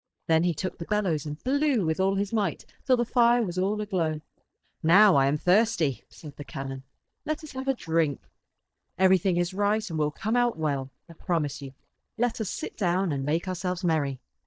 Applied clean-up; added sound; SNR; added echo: neural mask model DeepFilterNet 3.